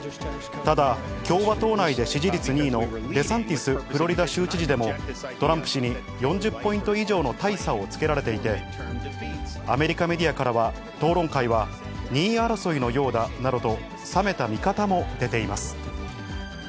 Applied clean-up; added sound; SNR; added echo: none; none; none; none.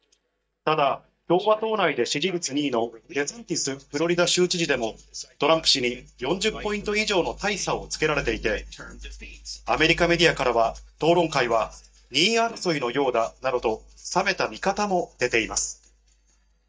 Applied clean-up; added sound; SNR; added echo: neural mask model DeepFilterNet 3.